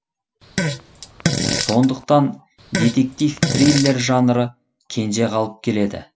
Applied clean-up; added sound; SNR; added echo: none; Fart; 4 dB; none.